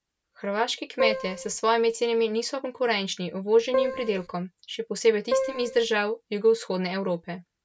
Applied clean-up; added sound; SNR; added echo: none; Keyboard (musical); 1 dB; none.